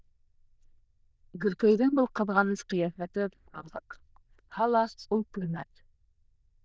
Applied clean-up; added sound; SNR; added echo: neural diffusion model UNIVERSE++.